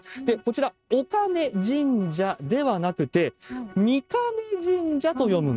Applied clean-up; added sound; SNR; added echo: neural mask model RNNoise.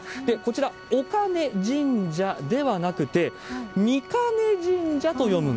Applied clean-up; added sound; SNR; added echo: none; Wind instrument, woodwind instrument + Organ; 18 dB; none.